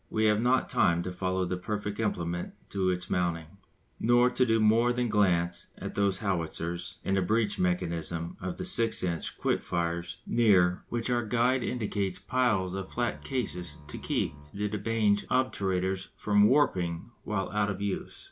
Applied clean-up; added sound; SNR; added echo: none; Bowed string instrument; 20 dB; none.